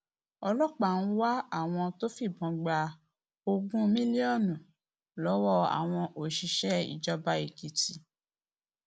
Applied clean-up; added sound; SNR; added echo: none; none; none; none.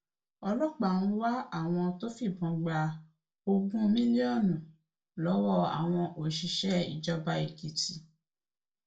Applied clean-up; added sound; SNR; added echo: none; none; none; reverberation time 0.2 s.